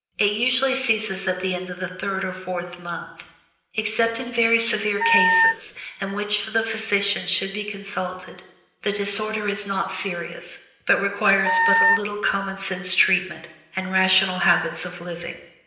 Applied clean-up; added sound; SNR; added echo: none; Wind instrument, woodwind instrument; -4 dB; reverberation time 0.9 s.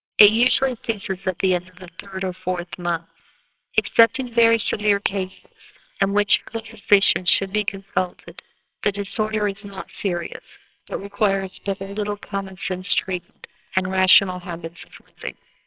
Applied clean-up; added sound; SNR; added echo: neural separator model SepFormer WHAMR!.